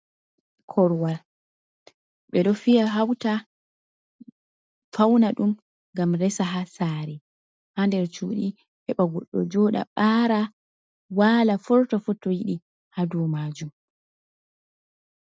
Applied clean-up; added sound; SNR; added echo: none; none; none; none.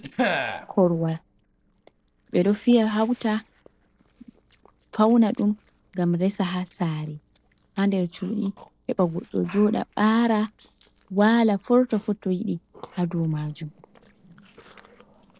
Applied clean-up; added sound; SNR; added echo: neural separator model SepFormer DNS4.